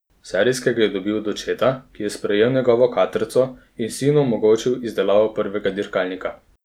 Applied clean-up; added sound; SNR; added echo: none; none; none; none.